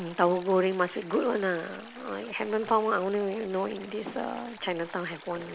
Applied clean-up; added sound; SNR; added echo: none; Stream; 19 dB; none.